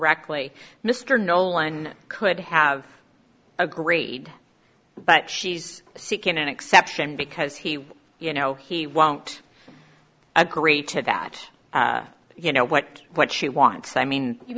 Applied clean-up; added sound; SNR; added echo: none; none; none; none.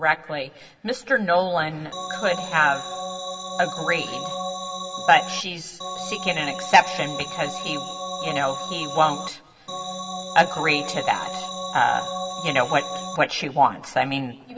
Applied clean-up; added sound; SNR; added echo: none; Organ; 7 dB; reverberation time 1.5 s.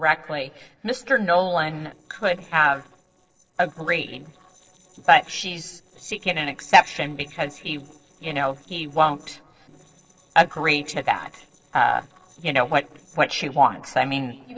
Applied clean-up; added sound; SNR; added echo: neural separator model SepFormer DNS4.